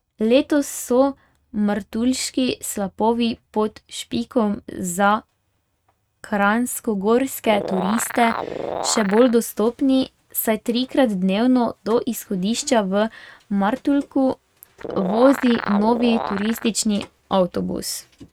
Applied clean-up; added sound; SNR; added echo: neural mask model RNNoise.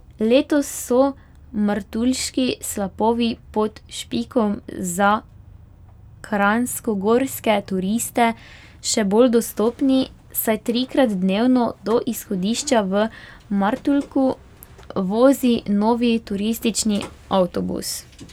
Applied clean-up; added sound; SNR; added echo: none; none; none; none.